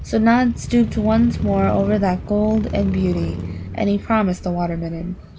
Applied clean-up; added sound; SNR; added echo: none; Motorcycle / Crow; 9 dB; none.